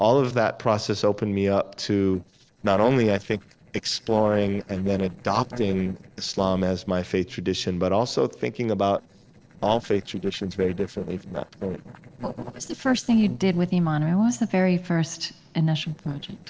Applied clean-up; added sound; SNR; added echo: neural separator model SepFormer DNS4.